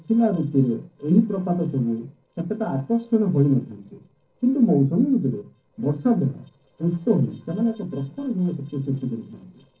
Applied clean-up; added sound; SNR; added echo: neural separator model SepFormer DNS4.